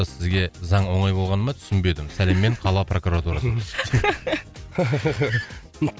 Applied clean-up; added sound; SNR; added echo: none; none; none; none.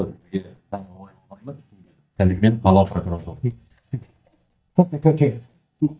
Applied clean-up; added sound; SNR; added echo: neural mask model DeepFilterNet 3.